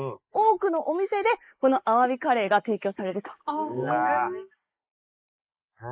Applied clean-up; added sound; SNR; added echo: neural mask model Resemble Enhance denoiser.